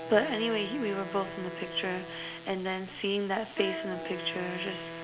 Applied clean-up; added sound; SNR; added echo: none; Wind instrument, woodwind instrument; 9 dB; none.